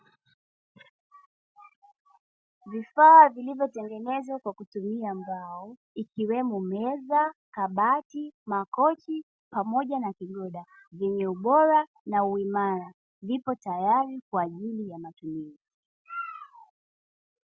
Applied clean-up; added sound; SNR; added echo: none; none; none; none.